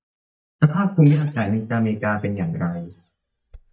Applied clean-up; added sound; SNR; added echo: neural mask model DeepFilterNet 3.